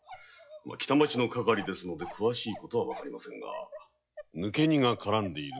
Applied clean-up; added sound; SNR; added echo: classical method log-MMSE.